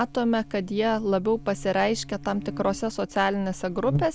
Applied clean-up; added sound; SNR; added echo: none; Buzz; 11 dB; none.